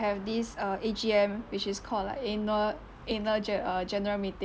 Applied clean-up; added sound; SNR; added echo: none; none; none; none.